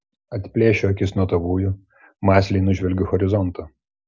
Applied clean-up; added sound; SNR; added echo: none; none; none; none.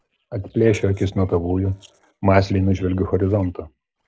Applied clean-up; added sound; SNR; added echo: neural separator model SepFormer DNS4.